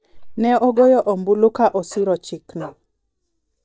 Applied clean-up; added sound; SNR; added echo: neural mask model DeepFilterNet 3.